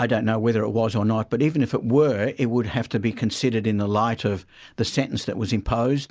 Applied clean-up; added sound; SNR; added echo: none; none; none; none.